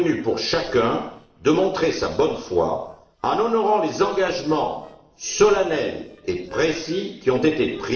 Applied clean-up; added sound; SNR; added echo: neural separator model SepFormer DNS4.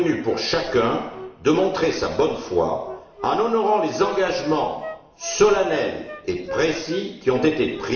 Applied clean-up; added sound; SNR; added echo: none; Wind instrument, woodwind instrument; 16 dB; reverberation time 0.9 s.